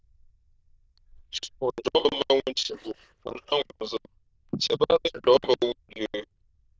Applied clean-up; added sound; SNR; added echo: neural diffusion model UNIVERSE++.